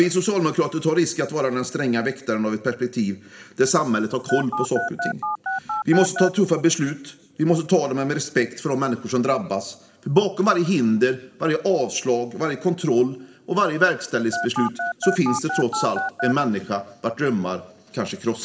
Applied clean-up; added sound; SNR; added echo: none; Telephone; 5 dB; reverberation time 0.8 s.